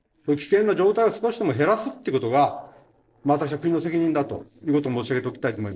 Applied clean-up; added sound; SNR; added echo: neural separator model SepFormer DNS4.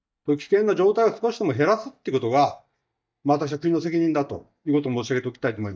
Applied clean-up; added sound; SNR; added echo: neural mask model DeepFilterNet 3.